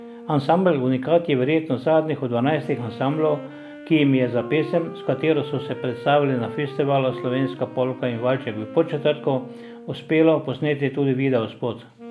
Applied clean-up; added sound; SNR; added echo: none; Wind instrument, woodwind instrument; 16 dB; none.